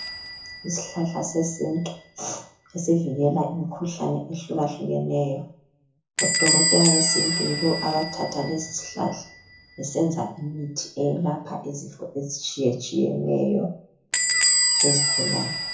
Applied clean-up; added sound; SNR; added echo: none; Squeak / Bell; 0 dB; reverberation time 0.6 s.